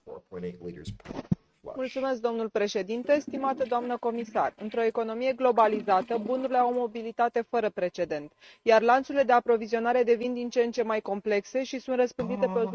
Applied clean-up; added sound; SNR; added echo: neural mask model RNNoise.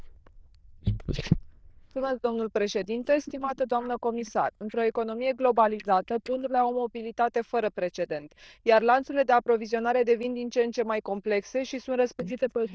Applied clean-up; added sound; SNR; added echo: neural diffusion model UNIVERSE++.